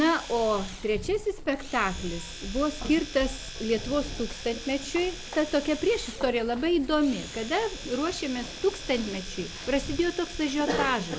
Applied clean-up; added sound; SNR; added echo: none; Domestic sounds, home sounds; 15 dB; none.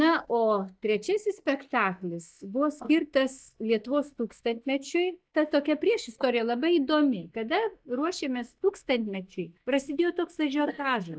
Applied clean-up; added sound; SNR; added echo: neural mask model DeepFilterNet 3.